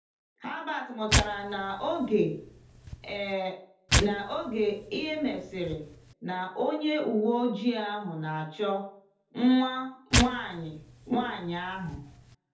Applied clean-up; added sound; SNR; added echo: none; Tearing; 2 dB; reverberation time 0.5 s.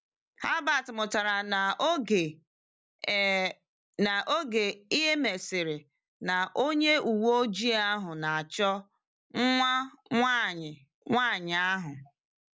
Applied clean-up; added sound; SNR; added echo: none; none; none; none.